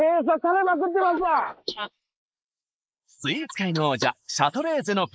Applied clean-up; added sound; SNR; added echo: neural mask model Resemble Enhance denoiser.